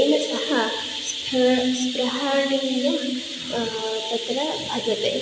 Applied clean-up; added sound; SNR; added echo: none; none; none; none.